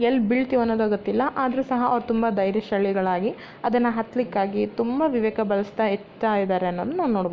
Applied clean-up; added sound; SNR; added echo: none; none; none; none.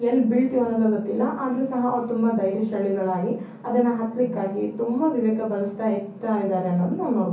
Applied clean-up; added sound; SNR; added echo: none; none; none; reverberation time 0.6 s.